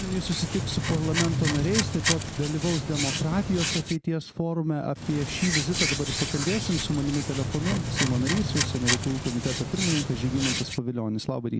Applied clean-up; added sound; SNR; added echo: none; Hands; 2 dB; none.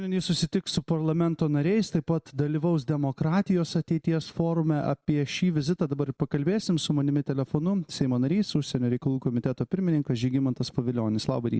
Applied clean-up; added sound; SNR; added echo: none; none; none; none.